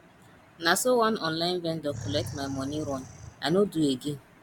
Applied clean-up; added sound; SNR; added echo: none; Animal; 11 dB; none.